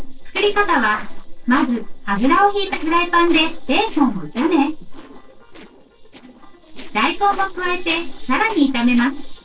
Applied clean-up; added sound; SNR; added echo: neural separator model SepFormer DNS4.